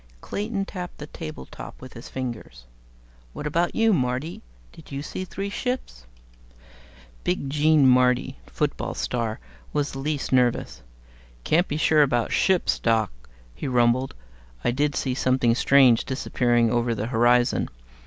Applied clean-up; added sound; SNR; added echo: none; none; none; none.